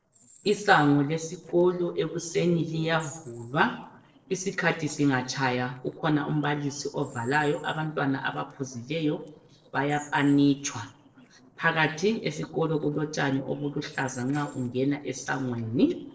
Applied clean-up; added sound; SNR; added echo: neural separator model SepFormer DNS4.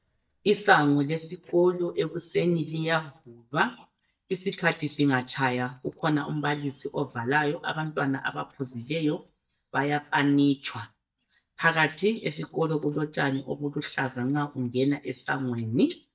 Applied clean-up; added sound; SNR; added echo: neural mask model DeepFilterNet 3.